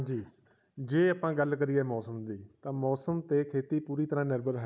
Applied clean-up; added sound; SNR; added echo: none; none; none; none.